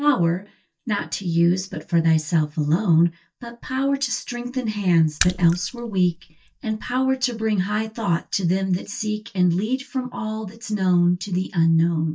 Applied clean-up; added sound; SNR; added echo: neural mask model DeepFilterNet 3.